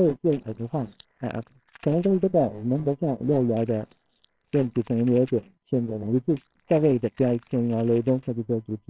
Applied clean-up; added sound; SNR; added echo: neural separator model SepFormer WHAMR!.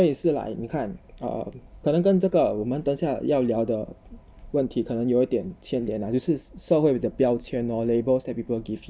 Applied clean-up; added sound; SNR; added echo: none; none; none; none.